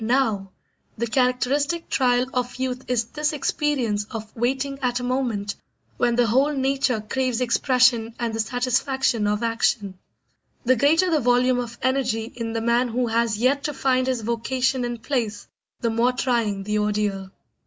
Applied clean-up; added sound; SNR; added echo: none; none; none; none.